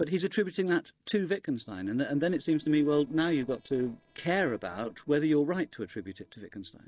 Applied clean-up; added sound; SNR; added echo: neural separator model SepFormer DNS4.